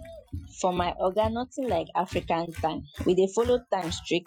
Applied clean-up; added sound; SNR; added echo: classical method Wiener filter.